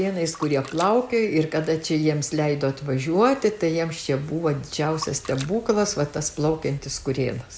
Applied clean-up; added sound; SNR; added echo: none; Splash, splatter; 19 dB; none.